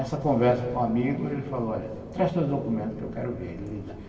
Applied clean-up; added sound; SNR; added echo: none; Bus; 18 dB; reverberation time 2.1 s.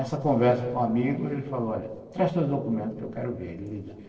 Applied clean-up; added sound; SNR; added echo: neural separator model SepFormer DNS4.